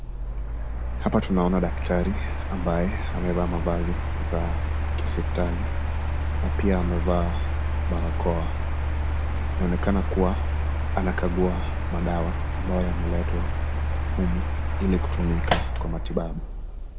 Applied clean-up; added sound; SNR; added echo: none; Mechanical fan; -4 dB; none.